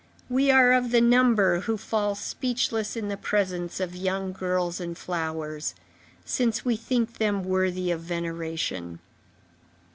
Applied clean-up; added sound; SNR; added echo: none; none; none; none.